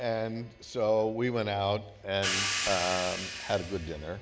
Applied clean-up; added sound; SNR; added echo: none; Hi-hat; 6 dB; none.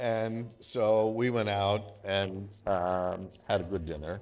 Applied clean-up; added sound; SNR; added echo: neural separator model SepFormer DNS4.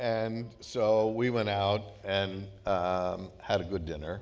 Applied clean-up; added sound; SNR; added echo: none; none; none; none.